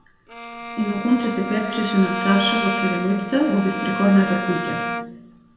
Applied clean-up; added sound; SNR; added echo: none; Bowed string instrument; 6 dB; reverberation time 1.4 s.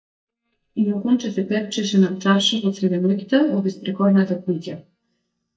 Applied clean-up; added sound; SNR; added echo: neural mask model DeepFilterNet 3.